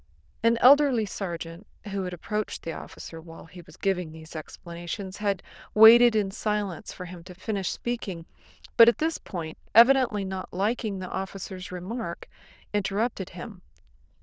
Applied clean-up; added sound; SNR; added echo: neural diffusion model UNIVERSE++.